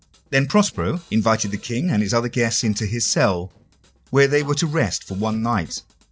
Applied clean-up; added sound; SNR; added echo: neural separator model SepFormer DNS4.